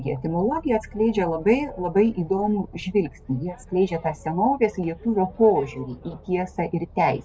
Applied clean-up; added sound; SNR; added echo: none; Boat, Water vehicle; 20 dB; none.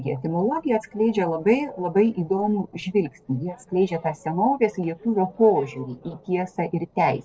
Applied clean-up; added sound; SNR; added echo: neural separator model SepFormer DNS4.